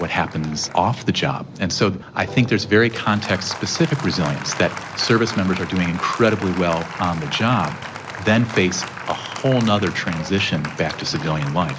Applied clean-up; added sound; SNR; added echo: none; Applause; 13 dB; none.